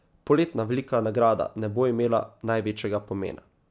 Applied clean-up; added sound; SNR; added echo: none; none; none; none.